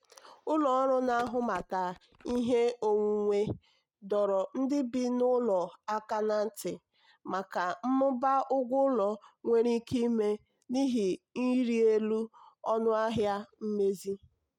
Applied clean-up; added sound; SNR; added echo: neural mask model RNNoise.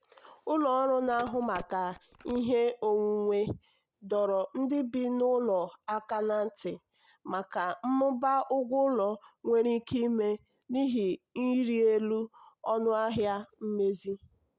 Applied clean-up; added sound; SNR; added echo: none; Telephone; 18 dB; none.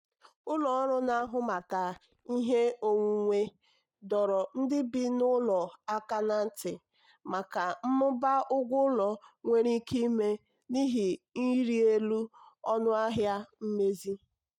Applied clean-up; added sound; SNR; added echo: neural mask model DeepFilterNet 3.